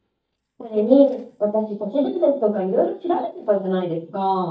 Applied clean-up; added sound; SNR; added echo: neural mask model DeepFilterNet 3.